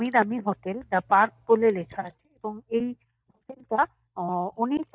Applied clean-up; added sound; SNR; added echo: neural mask model DeepFilterNet 3.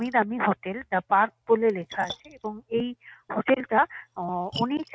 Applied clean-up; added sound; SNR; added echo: neural mask model RNNoise.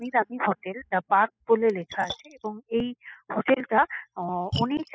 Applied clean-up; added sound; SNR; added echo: classical method spectral subtraction.